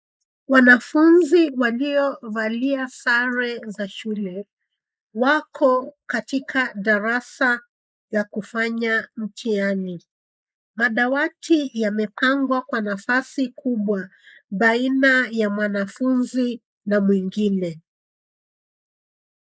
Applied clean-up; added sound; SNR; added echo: neural mask model Resemble Enhance denoiser.